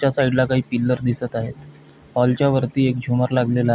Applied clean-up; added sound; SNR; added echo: none; none; none; none.